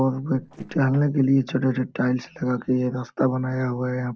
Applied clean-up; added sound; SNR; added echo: neural separator model SepFormer DNS4.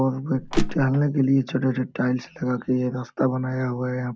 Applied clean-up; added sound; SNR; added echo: none; Crushing; 2 dB; none.